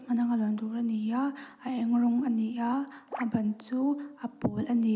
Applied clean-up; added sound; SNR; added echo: none; none; none; none.